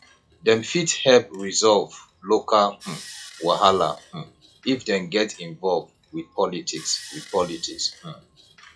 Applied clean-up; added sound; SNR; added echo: classical method log-MMSE.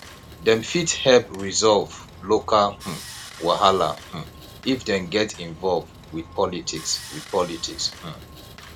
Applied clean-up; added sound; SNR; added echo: none; Sawing; 18 dB; none.